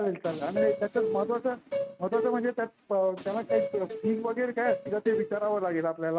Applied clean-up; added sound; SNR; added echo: neural mask model RNNoise.